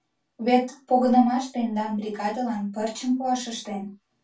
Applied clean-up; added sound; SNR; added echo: none; none; none; reverberation time 0.2 s.